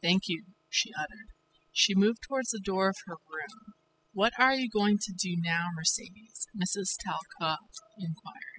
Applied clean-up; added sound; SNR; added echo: classical method spectral subtraction.